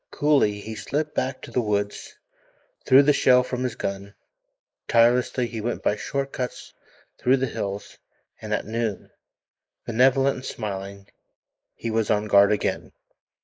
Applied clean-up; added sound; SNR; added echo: neural mask model Resemble Enhance denoiser.